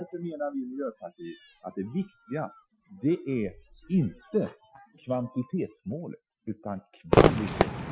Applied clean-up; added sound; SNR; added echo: classical method Wiener filter.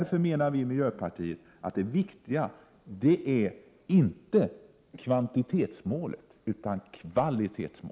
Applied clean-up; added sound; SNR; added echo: none; none; none; none.